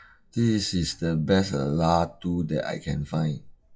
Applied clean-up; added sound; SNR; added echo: classical method WPE with log-MMSE.